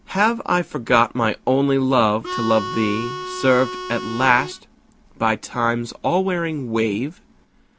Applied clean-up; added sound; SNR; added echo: none; Harmonica; 8 dB; none.